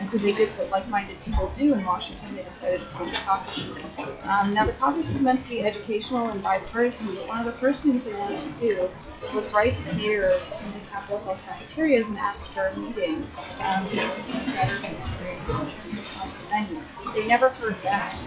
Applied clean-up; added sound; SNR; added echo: classical method WPE with log-MMSE.